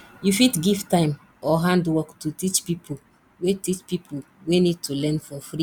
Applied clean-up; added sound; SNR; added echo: none; none; none; none.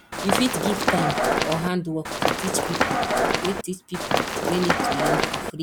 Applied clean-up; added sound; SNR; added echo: none; Run; -5 dB; none.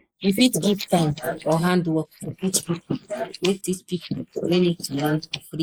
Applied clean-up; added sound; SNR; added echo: neural mask model Resemble Enhance denoiser.